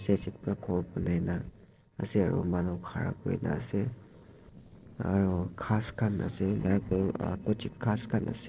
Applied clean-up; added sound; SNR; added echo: neural separator model SepFormer DNS4.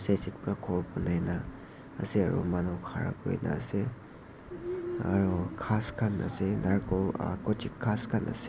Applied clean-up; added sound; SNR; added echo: none; none; none; none.